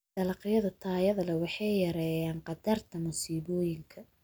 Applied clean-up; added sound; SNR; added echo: none; none; none; none.